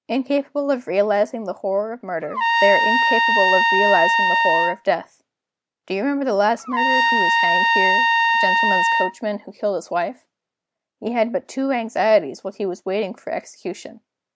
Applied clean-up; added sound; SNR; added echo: none; Trumpet; -5 dB; none.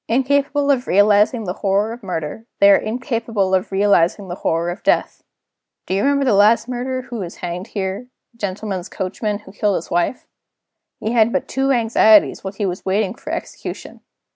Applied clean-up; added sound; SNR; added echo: none; none; none; none.